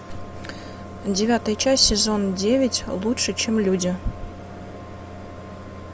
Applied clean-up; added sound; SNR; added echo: none; none; none; none.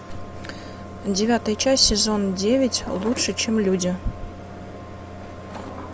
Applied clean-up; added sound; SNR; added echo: none; Drawer open or close; 20 dB; none.